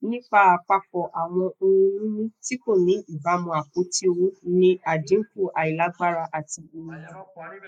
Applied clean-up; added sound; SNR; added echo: neural mask model Resemble Enhance denoiser.